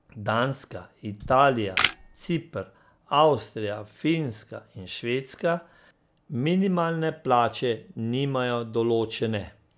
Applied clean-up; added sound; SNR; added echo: none; Camera; 3 dB; none.